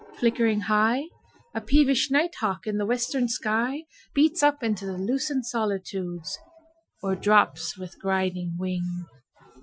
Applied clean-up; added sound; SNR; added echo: classical method Wiener filter.